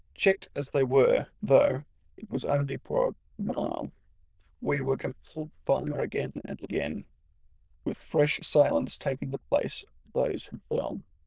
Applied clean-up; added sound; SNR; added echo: neural diffusion model UNIVERSE++.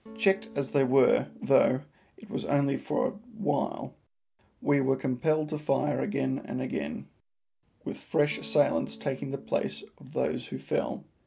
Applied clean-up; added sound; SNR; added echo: none; Electric guitar / Strum; 18 dB; none.